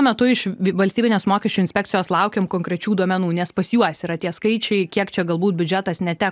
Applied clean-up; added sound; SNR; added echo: none; none; none; none.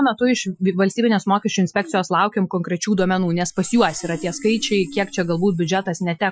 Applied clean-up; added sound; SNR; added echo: classical method Wiener filter.